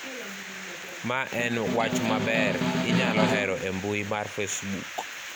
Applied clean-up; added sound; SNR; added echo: none; Snare drum; -1 dB; none.